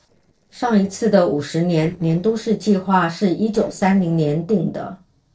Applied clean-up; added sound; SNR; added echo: neural separator model SepFormer DNS4.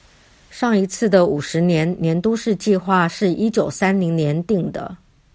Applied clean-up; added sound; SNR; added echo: none; none; none; none.